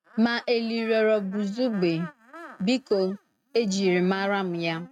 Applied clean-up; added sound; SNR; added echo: neural mask model RNNoise.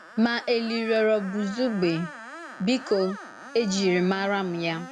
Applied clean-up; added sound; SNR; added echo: none; Screech; 16 dB; none.